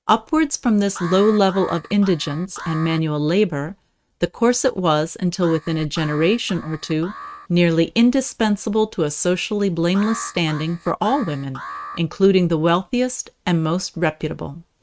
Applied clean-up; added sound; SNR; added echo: neural mask model RNNoise.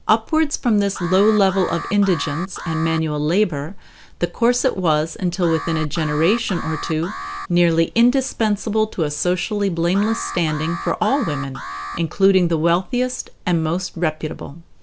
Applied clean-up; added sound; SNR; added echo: none; Alarm; 13 dB; none.